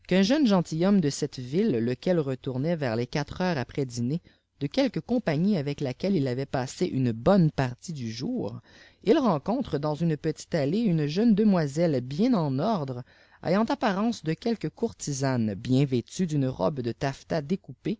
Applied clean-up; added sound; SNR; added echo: none; none; none; none.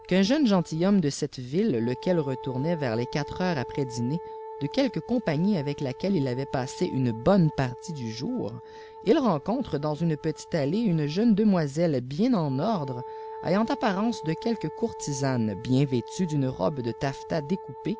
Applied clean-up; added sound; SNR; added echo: none; Wind instrument, woodwind instrument; 15 dB; none.